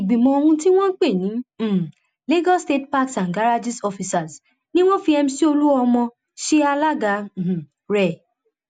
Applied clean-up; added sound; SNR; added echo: none; none; none; none.